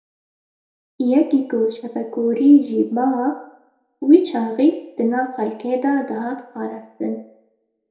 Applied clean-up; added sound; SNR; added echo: none; none; none; reverberation time 0.5 s.